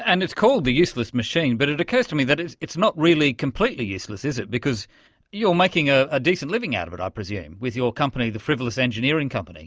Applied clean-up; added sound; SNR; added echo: none; none; none; none.